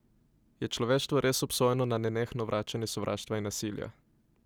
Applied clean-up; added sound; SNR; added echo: none; none; none; none.